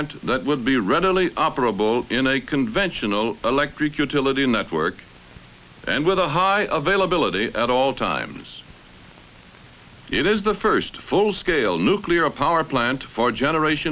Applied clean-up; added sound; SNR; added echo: none; none; none; none.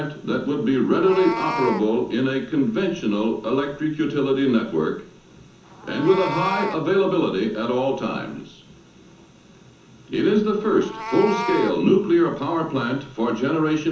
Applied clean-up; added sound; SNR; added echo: none; Meow; 13 dB; reverberation time 0.6 s.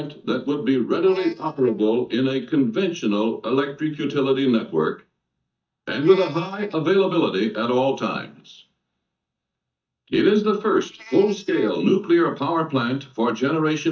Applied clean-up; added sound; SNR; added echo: neural mask model DeepFilterNet 3.